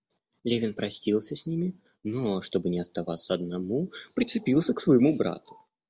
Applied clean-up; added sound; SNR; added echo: none; none; none; none.